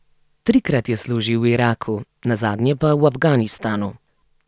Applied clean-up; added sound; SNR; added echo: none; none; none; none.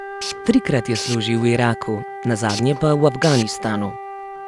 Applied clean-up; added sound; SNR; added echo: none; Wind instrument, woodwind instrument + Tools; 10 dB; none.